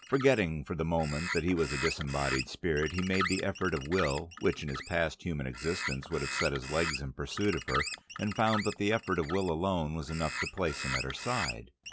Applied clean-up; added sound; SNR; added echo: none; Bird; 8 dB; none.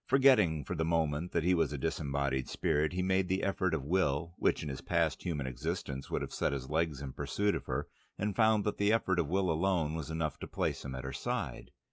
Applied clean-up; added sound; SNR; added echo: none; none; none; none.